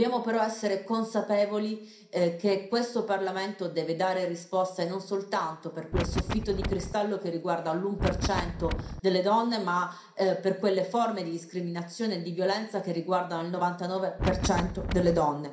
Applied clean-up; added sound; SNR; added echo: none; Wind; 2 dB; reverberation time 0.5 s.